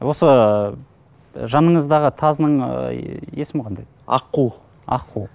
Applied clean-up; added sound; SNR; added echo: none; none; none; none.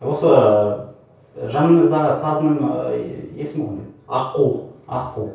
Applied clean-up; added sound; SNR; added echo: none; none; none; reverberation time 0.6 s.